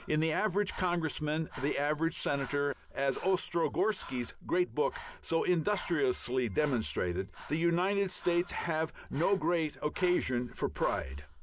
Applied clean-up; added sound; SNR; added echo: none; Keyboard (musical) + Breathing; 19 dB; none.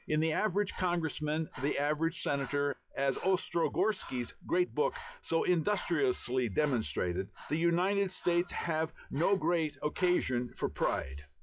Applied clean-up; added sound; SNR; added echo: classical method log-MMSE.